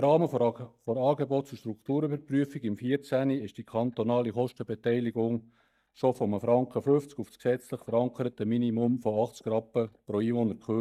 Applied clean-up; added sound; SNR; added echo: neural mask model DeepFilterNet 3.